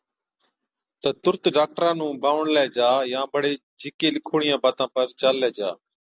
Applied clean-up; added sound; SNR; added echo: none; none; none; none.